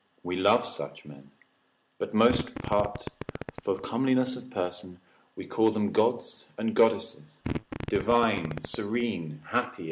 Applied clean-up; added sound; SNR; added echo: none; Fart; 8 dB; none.